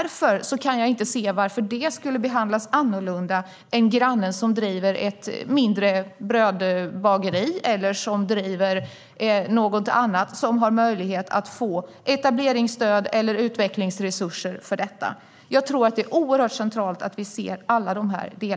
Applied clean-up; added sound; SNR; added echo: neural mask model Resemble Enhance denoiser.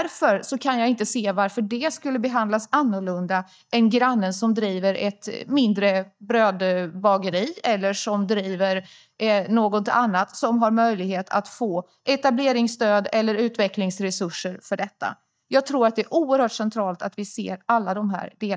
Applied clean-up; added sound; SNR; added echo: neural mask model DeepFilterNet 3.